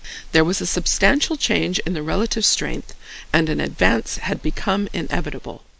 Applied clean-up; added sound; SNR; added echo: none; none; none; none.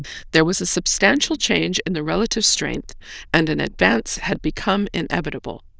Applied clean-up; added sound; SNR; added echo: neural diffusion model UNIVERSE++.